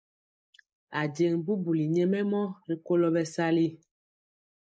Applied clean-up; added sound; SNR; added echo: neural mask model Resemble Enhance denoiser.